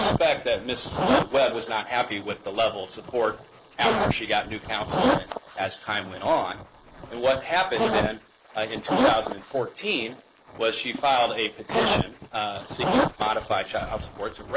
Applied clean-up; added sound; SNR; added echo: neural mask model Resemble Enhance denoiser.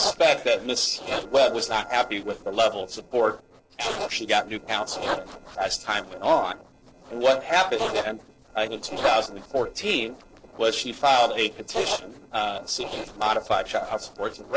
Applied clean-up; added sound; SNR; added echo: neural separator model SepFormer DNS4.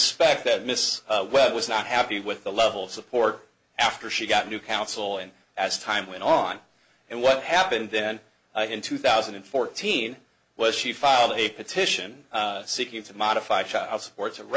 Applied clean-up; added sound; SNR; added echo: none; none; none; none.